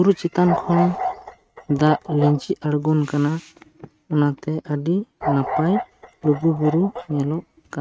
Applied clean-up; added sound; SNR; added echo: neural mask model RNNoise.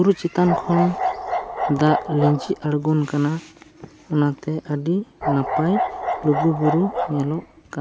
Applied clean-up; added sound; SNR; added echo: none; Bark; 4 dB; none.